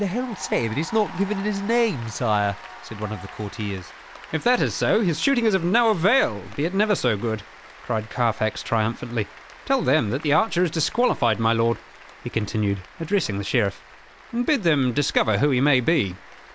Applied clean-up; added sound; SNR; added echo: none; Applause / Cheering; 19 dB; none.